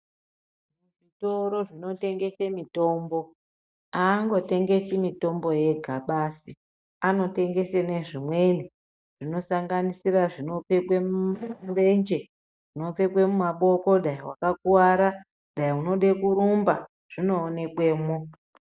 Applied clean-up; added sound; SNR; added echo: neural mask model DeepFilterNet 3.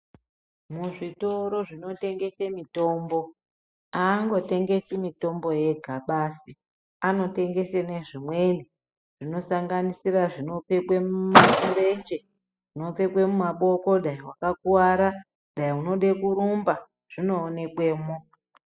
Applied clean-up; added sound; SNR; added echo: classical method spectral subtraction.